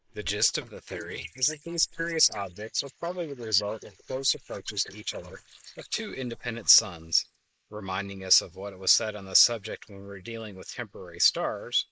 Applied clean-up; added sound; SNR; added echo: neural mask model Resemble Enhance denoiser.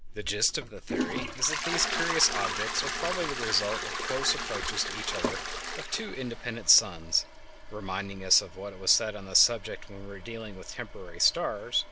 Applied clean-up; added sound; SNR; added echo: none; Toilet flush; 5 dB; none.